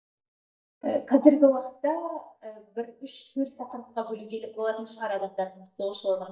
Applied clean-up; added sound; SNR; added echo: neural mask model DeepFilterNet 3.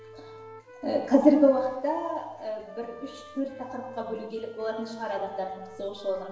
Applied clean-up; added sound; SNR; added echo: none; Wind instrument, woodwind instrument; 18 dB; reverberation time 0.9 s.